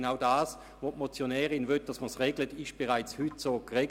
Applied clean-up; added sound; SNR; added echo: none; none; none; none.